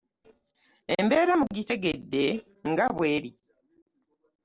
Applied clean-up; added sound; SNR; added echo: neural separator model SepFormer DNS4.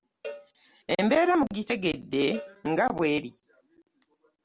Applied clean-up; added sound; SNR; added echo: none; Cowbell; 19 dB; none.